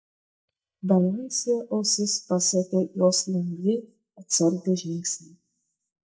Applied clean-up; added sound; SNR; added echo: neural mask model DeepFilterNet 3.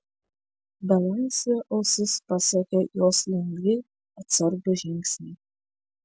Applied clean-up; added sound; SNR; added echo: none; none; none; none.